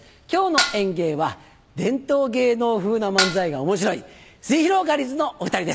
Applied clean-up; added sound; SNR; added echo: none; Dishes, pots, and pans; 3 dB; none.